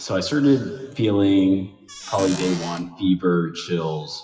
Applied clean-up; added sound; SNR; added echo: classical method WPE with log-MMSE.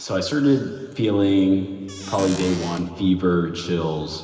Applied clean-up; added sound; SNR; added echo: none; Squeak / Cupboard open or close; 13 dB; reverberation time 2.3 s.